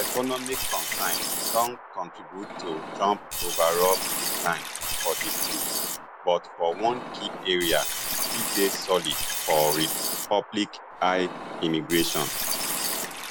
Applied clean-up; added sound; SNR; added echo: none; Liquid; 2 dB; none.